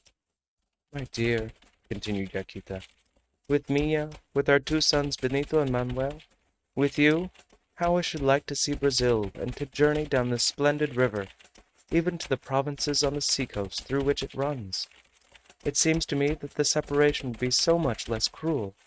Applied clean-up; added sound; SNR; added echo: neural mask model RNNoise.